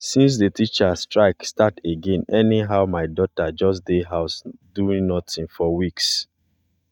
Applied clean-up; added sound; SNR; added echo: neural mask model DeepFilterNet 3.